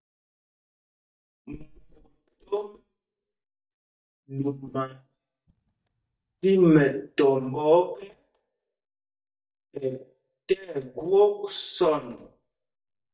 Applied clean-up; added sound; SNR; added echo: neural mask model DeepFilterNet 3.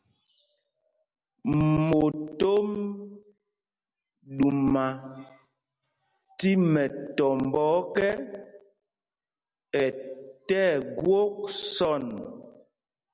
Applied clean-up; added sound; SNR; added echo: none; none; none; none.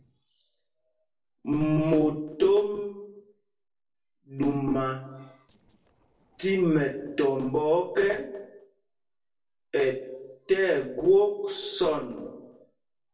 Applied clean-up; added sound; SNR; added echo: neural separator model SepFormer DNS4.